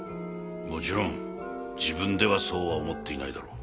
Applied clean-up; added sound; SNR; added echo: none; none; none; none.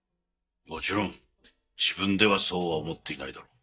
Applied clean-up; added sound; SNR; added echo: neural mask model DeepFilterNet 3.